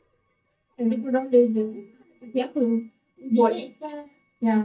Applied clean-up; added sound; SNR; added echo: neural mask model DeepFilterNet 3.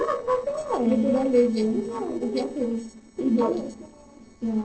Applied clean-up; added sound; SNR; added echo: neural separator model SepFormer DNS4.